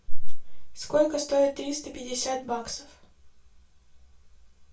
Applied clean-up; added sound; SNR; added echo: none; none; none; reverberation time 0.3 s.